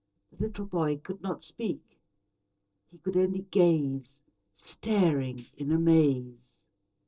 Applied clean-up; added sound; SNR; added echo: neural separator model SepFormer DNS4.